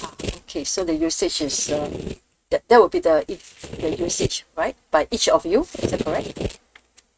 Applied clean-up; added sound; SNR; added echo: neural mask model RNNoise.